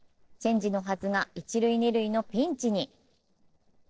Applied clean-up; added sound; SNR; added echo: neural separator model SepFormer DNS4.